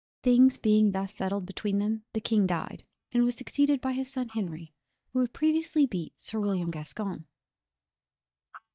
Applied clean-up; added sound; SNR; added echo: neural mask model DeepFilterNet 3.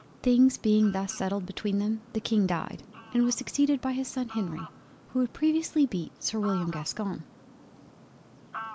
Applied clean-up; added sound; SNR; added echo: none; Fowl; 18 dB; none.